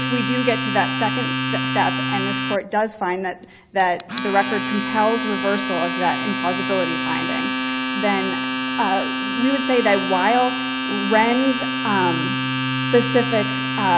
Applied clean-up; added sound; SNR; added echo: none; Domestic sounds, home sounds; 1 dB; none.